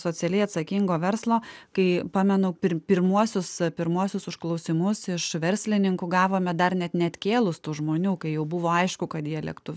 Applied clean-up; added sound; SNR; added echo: none; none; none; none.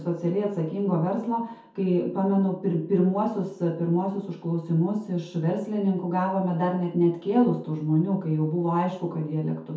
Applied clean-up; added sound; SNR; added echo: none; none; none; reverberation time 0.6 s.